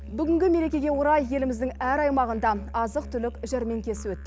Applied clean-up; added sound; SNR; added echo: none; Musical instrument; 13 dB; none.